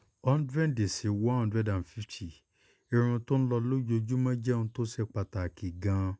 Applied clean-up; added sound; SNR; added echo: none; none; none; none.